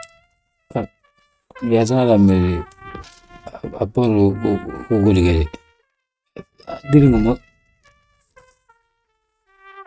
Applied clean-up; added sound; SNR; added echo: neural mask model RNNoise.